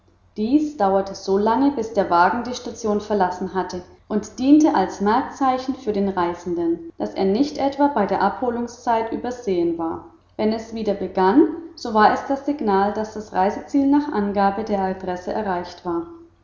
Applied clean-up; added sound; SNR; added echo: none; none; none; none.